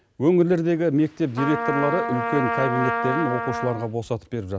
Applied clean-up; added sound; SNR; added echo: none; Trumpet; 5 dB; none.